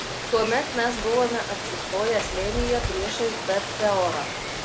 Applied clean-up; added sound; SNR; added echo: none; Rain; 4 dB; none.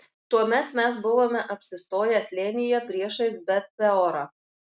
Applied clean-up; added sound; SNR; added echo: none; none; none; none.